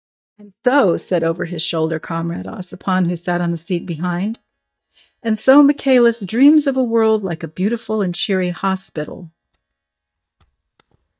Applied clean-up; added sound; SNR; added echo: neural mask model DeepFilterNet 3.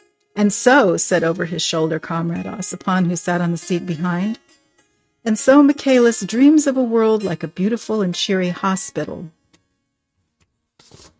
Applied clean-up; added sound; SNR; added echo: neural mask model RNNoise.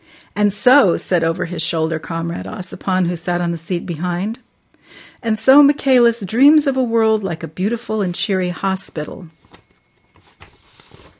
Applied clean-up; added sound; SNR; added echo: none; none; none; none.